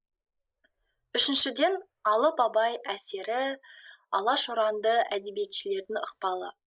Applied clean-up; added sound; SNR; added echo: neural mask model Resemble Enhance denoiser.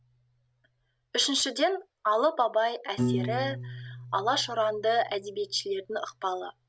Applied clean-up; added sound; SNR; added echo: none; Piano; 9 dB; none.